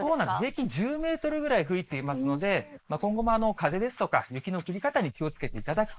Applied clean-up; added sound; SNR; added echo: neural mask model Resemble Enhance denoiser.